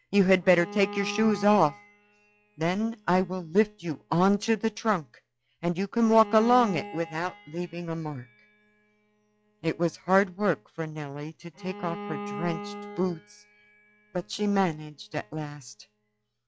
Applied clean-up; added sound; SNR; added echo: classical method log-MMSE.